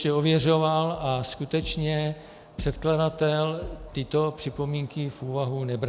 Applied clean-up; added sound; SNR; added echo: none; none; none; none.